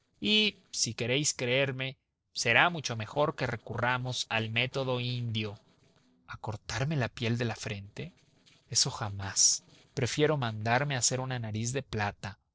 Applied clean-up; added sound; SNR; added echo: neural separator model SepFormer DNS4.